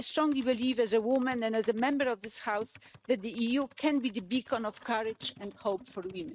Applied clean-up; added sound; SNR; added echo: neural mask model RNNoise.